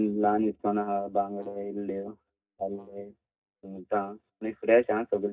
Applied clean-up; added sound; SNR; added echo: neural mask model DeepFilterNet 3.